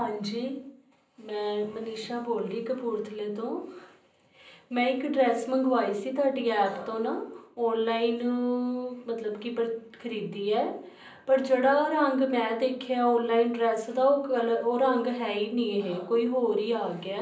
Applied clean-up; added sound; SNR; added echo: none; none; none; reverberation time 0.6 s.